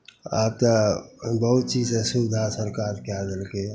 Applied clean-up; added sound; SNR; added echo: none; Electric guitar / Strum; 14 dB; none.